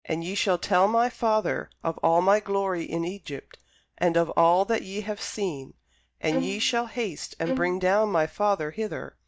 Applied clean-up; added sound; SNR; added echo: neural mask model DeepFilterNet 3.